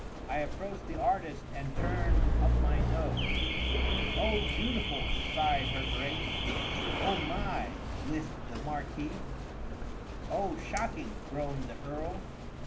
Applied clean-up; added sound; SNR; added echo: none; Alarm / Car; -5 dB; none.